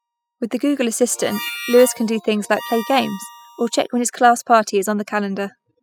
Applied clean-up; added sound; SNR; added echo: classical method spectral subtraction.